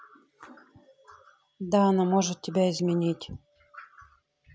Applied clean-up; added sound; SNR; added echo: none; none; none; none.